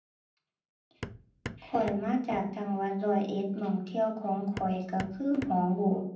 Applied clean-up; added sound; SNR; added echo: none; Hammer; 12 dB; reverberation time 0.6 s.